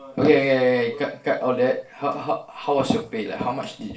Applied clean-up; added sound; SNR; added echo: none; none; none; reverberation time 0.3 s.